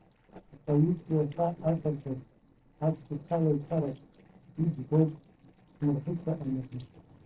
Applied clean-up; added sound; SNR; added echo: neural separator model SepFormer DNS4.